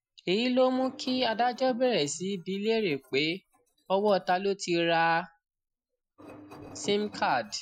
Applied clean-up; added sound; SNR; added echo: classical method Wiener filter.